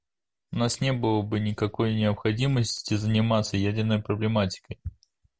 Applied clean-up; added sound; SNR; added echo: none; none; none; none.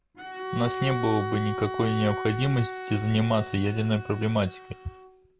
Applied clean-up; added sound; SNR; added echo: none; Bowed string instrument; 8 dB; none.